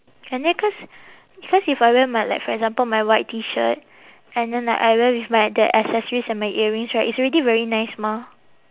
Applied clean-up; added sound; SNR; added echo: none; none; none; none.